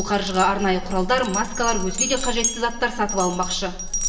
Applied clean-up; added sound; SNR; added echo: none; Glass; 4 dB; reverberation time 0.9 s.